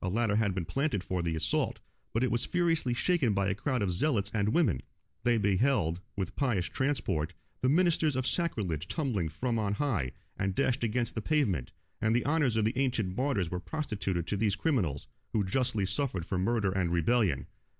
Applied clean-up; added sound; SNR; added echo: none; none; none; none.